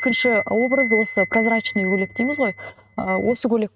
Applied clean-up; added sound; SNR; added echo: neural mask model RNNoise.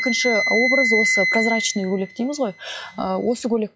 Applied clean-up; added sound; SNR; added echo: classical method log-MMSE.